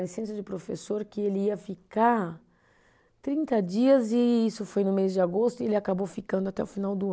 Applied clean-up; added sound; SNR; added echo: none; none; none; none.